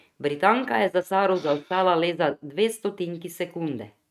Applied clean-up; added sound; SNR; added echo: neural mask model RNNoise.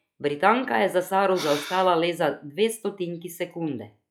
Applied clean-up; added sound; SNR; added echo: classical method log-MMSE.